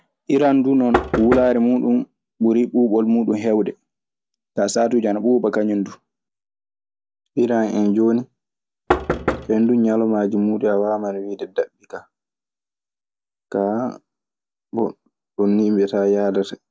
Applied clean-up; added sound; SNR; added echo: none; Knock; 5 dB; none.